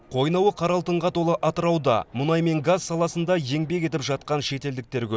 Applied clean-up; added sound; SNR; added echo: none; none; none; none.